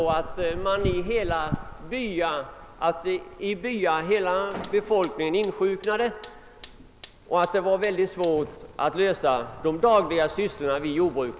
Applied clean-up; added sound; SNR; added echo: none; Fire; 13 dB; none.